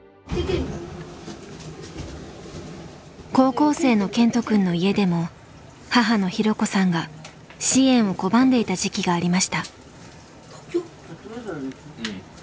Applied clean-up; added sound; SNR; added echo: none; none; none; none.